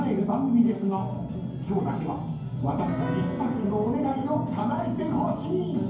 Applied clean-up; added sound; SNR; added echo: none; Piano; 10 dB; reverberation time 0.9 s.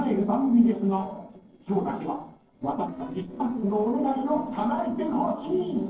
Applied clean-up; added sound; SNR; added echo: neural separator model SepFormer DNS4.